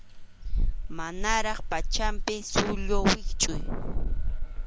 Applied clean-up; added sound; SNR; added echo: none; Keys jangling; -4 dB; none.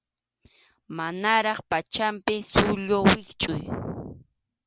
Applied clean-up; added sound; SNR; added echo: none; none; none; none.